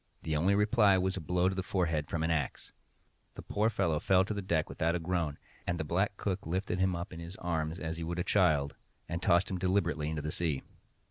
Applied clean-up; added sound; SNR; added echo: none; none; none; none.